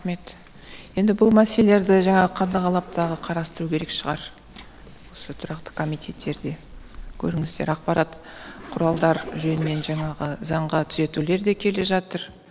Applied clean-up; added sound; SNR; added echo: none; Zipper (clothing); 18 dB; none.